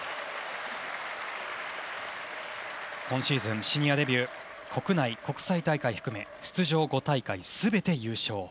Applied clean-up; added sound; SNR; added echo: none; none; none; none.